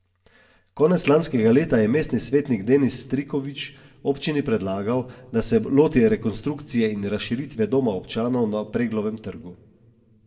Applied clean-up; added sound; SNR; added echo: none; none; none; reverberation time 1.0 s.